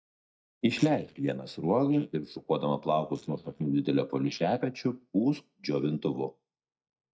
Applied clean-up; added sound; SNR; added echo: neural mask model DeepFilterNet 3.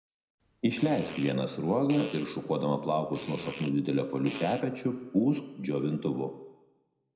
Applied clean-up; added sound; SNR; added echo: none; Fart; 16 dB; reverberation time 0.8 s.